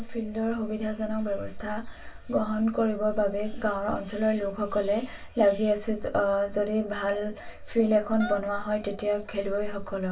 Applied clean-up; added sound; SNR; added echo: none; Wind instrument, woodwind instrument; 12 dB; reverberation time 0.2 s.